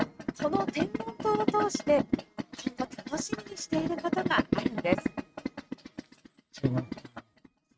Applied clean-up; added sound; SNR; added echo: neural mask model RNNoise.